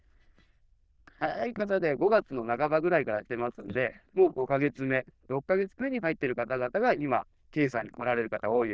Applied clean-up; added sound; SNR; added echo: neural diffusion model UNIVERSE++.